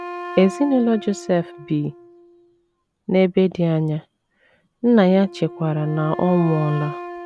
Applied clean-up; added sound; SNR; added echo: none; Wind instrument, woodwind instrument; 15 dB; none.